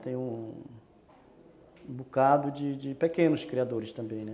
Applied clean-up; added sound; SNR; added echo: none; none; none; none.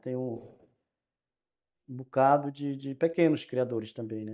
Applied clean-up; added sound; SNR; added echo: neural mask model DeepFilterNet 3.